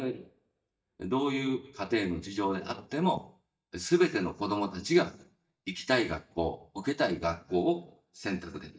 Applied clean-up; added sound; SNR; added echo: neural mask model DeepFilterNet 3.